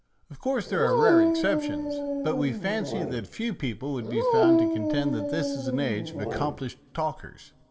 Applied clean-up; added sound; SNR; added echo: none; Dog; -3 dB; reverberation time 0.8 s.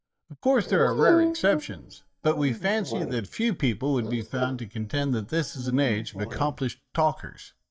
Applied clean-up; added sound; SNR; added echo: neural mask model DeepFilterNet 3.